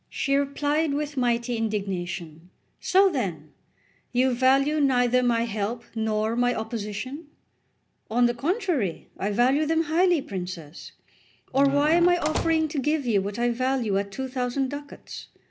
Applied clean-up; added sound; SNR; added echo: none; Squeak / Slam / Wood; 9 dB; none.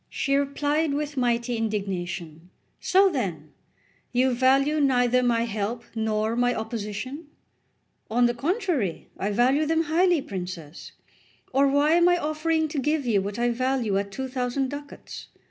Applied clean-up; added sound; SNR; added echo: none; none; none; none.